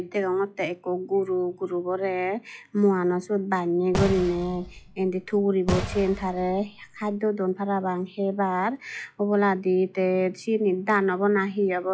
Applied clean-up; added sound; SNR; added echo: classical method log-MMSE.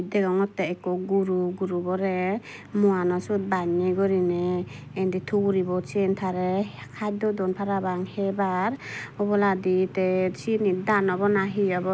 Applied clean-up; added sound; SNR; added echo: none; none; none; none.